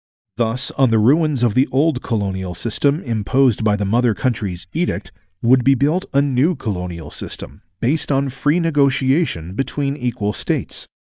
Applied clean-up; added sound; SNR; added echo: neural mask model DeepFilterNet 3.